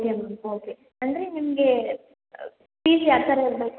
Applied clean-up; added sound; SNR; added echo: none; none; none; none.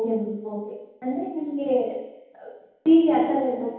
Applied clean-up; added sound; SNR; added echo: none; none; none; reverberation time 2.2 s.